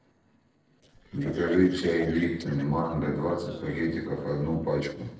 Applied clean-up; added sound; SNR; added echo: neural separator model SepFormer DNS4.